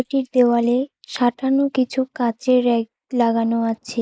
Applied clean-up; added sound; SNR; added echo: neural mask model Resemble Enhance denoiser.